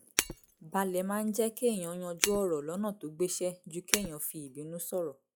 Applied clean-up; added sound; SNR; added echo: classical method log-MMSE.